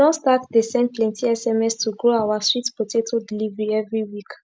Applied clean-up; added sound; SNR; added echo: none; none; none; none.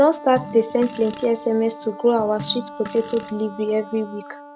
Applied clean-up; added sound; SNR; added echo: none; Wind instrument, woodwind instrument + Fart; 14 dB; none.